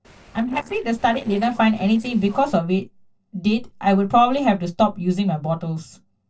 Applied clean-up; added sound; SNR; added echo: neural separator model SepFormer DNS4.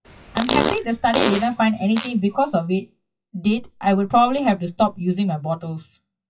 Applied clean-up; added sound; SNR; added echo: classical method WPE with log-MMSE.